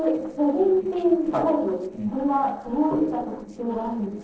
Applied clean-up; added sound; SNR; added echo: neural separator model SepFormer DNS4.